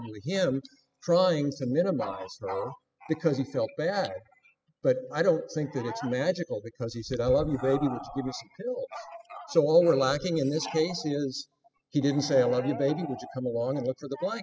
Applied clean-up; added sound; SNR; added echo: classical method spectral subtraction.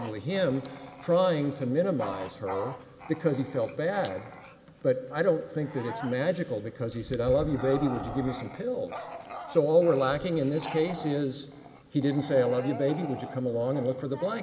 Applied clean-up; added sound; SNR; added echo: none; Bark / Growling; 14 dB; none.